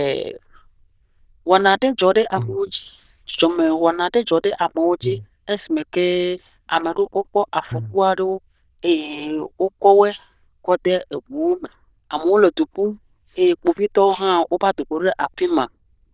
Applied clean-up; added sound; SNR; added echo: neural diffusion model UNIVERSE++.